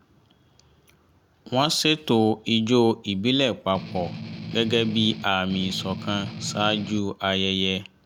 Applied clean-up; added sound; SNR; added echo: none; Strum; 10 dB; none.